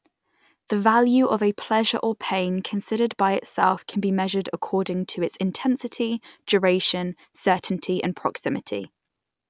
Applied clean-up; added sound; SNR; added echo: none; none; none; none.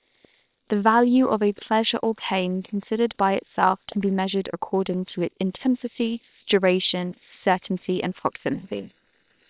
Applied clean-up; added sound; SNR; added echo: neural separator model SepFormer WHAM!.